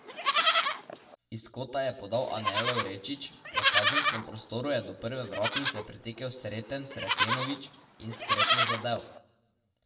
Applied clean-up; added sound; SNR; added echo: none; Livestock, farm animals, working animals; -4 dB; reverberation time 0.6 s.